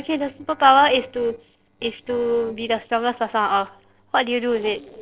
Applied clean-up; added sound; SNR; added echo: neural separator model SepFormer DNS4.